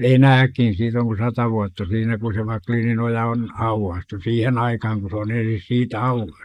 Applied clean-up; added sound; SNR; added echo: neural mask model Resemble Enhance denoiser.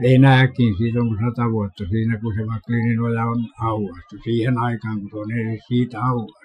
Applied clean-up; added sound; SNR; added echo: classical method Wiener filter.